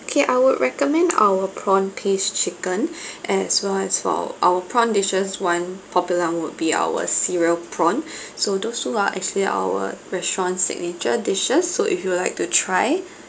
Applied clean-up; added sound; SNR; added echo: none; none; none; none.